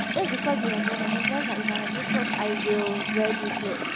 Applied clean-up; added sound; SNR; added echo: none; Sink (filling or washing) / Water tap, faucet; -3 dB; none.